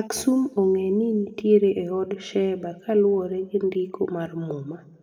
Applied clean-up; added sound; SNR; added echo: none; none; none; reverberation time 0.8 s.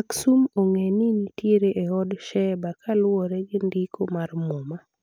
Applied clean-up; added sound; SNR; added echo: none; none; none; none.